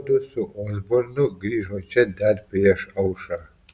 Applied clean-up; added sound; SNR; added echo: none; none; none; none.